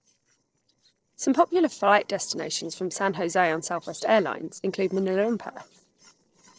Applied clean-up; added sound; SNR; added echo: neural separator model SepFormer DNS4.